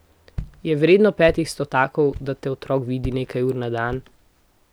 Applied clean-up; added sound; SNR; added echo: none; Walk, footsteps; 17 dB; none.